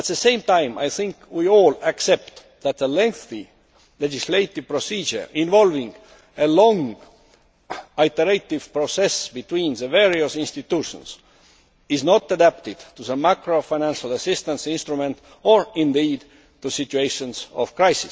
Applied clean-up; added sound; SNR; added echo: none; none; none; none.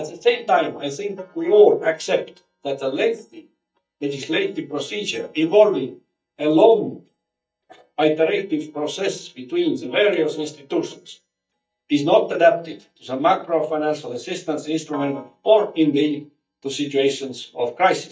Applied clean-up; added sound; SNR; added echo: neural mask model DeepFilterNet 3.